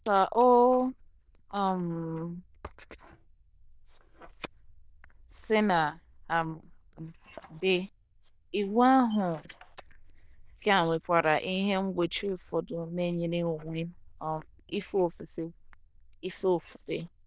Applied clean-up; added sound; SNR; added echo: neural diffusion model UNIVERSE++.